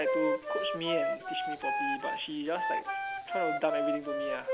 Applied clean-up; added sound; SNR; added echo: none; Wind instrument, woodwind instrument; -3 dB; none.